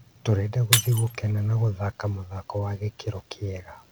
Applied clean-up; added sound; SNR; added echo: none; Shatter; 6 dB; none.